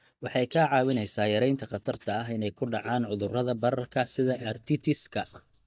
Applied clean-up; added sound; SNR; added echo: neural mask model DeepFilterNet 3.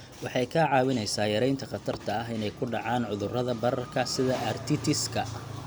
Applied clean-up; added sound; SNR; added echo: none; none; none; none.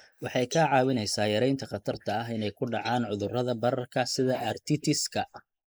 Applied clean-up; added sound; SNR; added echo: neural mask model Resemble Enhance denoiser.